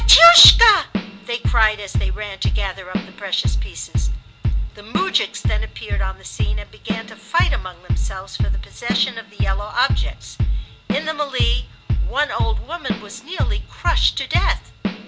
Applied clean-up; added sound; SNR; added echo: none; Drum / Drum kit; 0 dB; none.